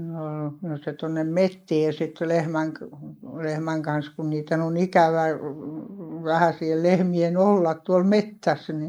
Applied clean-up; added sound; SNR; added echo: neural mask model Resemble Enhance denoiser.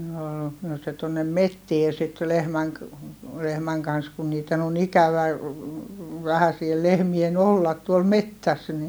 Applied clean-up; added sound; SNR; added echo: none; none; none; none.